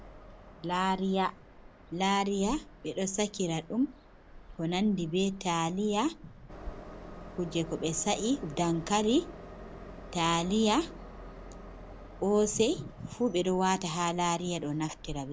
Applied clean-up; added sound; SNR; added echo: none; Train; 16 dB; none.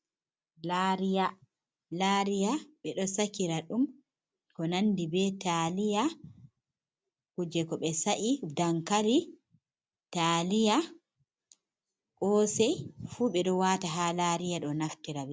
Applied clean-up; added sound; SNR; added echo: none; none; none; none.